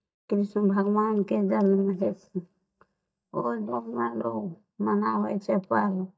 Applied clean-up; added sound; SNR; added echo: neural mask model DeepFilterNet 3.